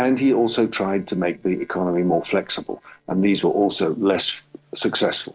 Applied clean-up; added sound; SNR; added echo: neural separator model SepFormer DNS4.